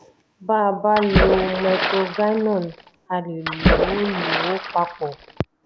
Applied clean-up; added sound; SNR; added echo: none; Splash, splatter; 0 dB; none.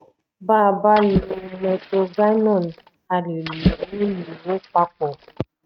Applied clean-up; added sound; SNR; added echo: neural mask model RNNoise.